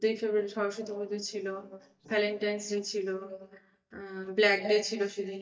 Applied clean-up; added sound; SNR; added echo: neural mask model DeepFilterNet 3.